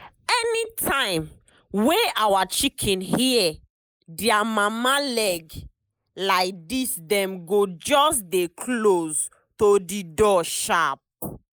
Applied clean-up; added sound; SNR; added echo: neural mask model Resemble Enhance denoiser.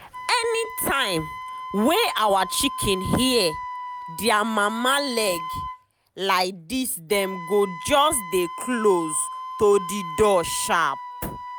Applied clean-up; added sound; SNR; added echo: none; Wind instrument, woodwind instrument; 11 dB; none.